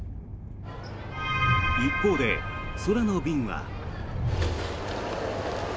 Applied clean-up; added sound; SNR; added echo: none; Train; 3 dB; none.